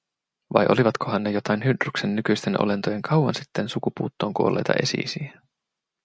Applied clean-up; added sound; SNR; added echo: none; none; none; none.